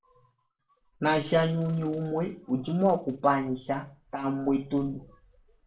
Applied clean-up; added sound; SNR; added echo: none; none; none; reverberation time 0.3 s.